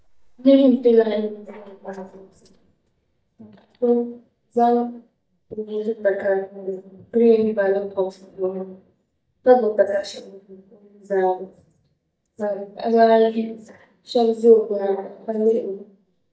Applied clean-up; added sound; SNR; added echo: neural mask model DeepFilterNet 3.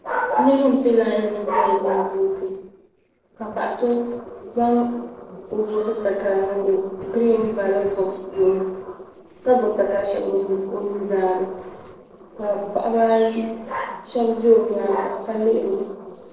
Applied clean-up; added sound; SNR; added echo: neural separator model SepFormer DNS4.